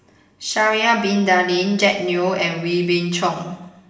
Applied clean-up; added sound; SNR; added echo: none; none; none; reverberation time 0.8 s.